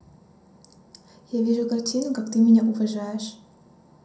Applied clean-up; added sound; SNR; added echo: none; none; none; reverberation time 0.6 s.